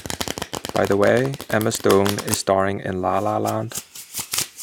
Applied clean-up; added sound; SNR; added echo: none; Domestic sounds, home sounds; 9 dB; none.